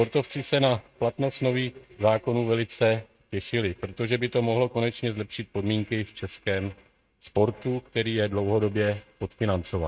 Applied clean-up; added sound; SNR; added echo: neural mask model RNNoise.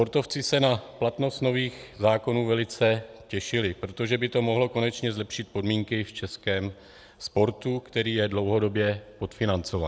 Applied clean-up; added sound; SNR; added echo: none; none; none; none.